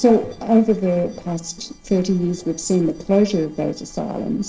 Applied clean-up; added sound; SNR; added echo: neural separator model SepFormer DNS4.